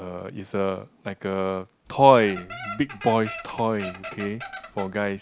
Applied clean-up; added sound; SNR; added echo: none; Squeak; 11 dB; none.